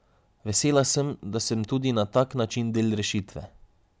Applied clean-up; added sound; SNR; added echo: none; none; none; none.